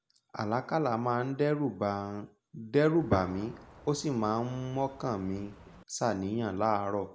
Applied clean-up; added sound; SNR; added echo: none; Gunshot, gunfire; 11 dB; none.